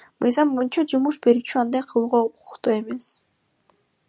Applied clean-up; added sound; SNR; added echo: none; none; none; none.